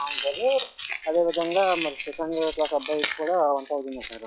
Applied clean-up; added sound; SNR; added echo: classical method log-MMSE.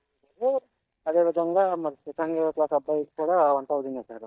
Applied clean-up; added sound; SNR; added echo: neural mask model DeepFilterNet 3.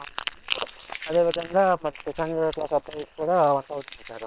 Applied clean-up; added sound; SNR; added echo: neural separator model SepFormer WHAM!.